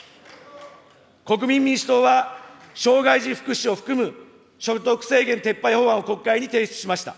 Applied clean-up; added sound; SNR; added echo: none; none; none; none.